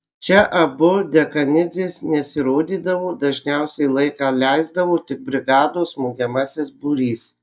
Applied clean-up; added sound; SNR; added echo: neural mask model DeepFilterNet 3.